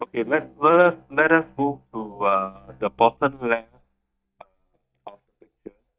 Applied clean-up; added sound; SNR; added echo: neural mask model DeepFilterNet 3.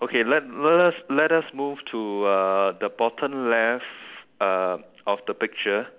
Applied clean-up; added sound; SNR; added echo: none; none; none; none.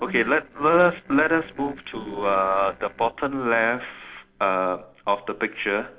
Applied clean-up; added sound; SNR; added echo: neural separator model SepFormer DNS4.